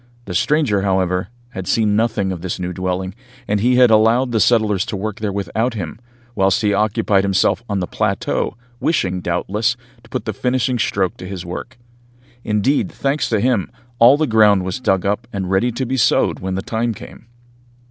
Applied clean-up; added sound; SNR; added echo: none; none; none; none.